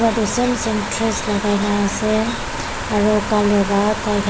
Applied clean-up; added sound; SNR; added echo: none; none; none; none.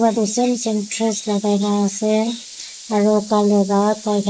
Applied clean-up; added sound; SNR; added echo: neural mask model Resemble Enhance denoiser.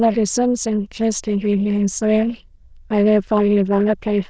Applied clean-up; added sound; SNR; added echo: neural diffusion model UNIVERSE++.